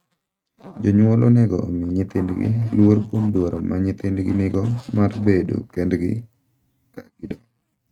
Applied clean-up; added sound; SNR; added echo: neural mask model RNNoise.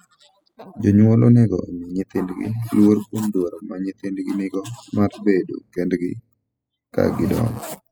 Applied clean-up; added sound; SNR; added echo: classical method spectral subtraction.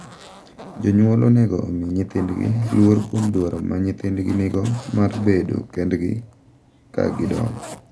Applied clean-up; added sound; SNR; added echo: none; Zipper (clothing); 19 dB; none.